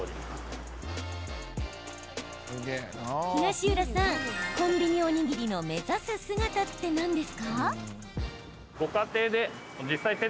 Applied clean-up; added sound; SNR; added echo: none; none; none; none.